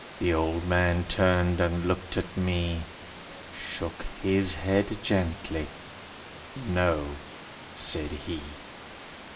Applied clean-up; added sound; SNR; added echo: none; Water; 14 dB; reverberation time 1.5 s.